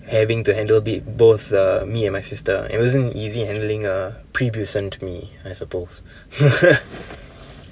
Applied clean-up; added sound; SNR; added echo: none; none; none; none.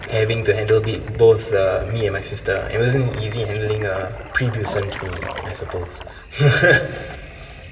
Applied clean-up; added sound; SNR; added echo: none; Toilet flush; 16 dB; reverberation time 1.9 s.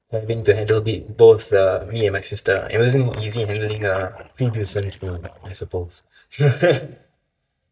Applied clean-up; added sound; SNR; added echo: neural mask model DeepFilterNet 3.